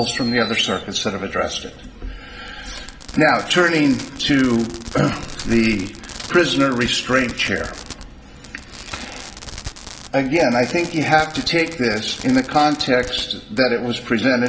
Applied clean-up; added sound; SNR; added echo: none; Fireworks; 17 dB; reverberation time 0.7 s.